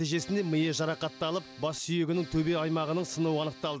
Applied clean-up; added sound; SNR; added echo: none; Accordion; 19 dB; none.